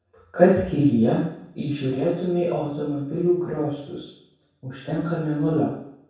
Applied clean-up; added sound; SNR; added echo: none; none; none; reverberation time 0.7 s.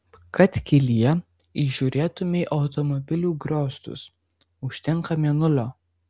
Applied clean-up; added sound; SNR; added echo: none; none; none; none.